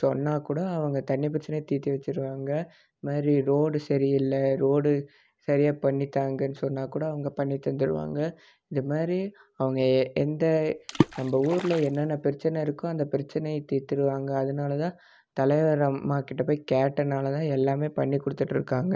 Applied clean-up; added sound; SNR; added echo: none; Water / Splash, splatter; 4 dB; none.